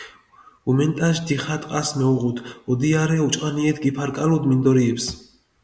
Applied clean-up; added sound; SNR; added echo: none; none; none; none.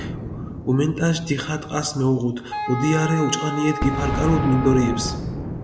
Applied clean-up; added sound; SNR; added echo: none; Boom + Wind instrument, woodwind instrument; 6 dB; none.